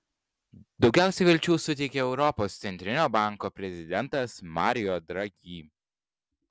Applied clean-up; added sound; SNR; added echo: none; none; none; none.